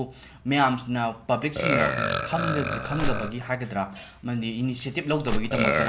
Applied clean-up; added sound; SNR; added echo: none; Burping, eructation + Crushing; 1 dB; none.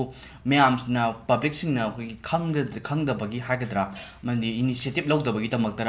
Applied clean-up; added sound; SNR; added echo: none; none; none; none.